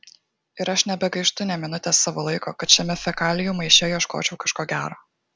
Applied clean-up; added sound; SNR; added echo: none; Wind; 18 dB; none.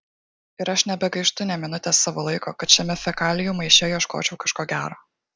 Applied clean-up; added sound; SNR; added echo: neural mask model DeepFilterNet 3.